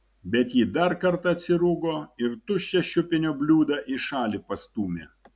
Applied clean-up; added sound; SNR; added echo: none; none; none; none.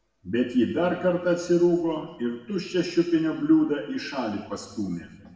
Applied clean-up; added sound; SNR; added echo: none; none; none; reverberation time 1.2 s.